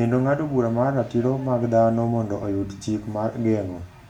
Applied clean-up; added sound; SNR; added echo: none; none; none; reverberation time 0.3 s.